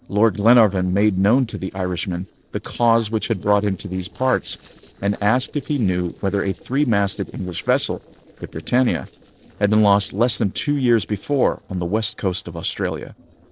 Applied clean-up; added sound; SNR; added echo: neural separator model SepFormer DNS4.